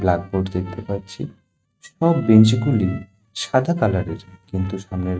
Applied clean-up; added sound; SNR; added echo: neural mask model RNNoise.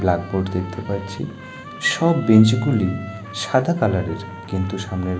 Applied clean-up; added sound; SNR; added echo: none; Trumpet; 18 dB; none.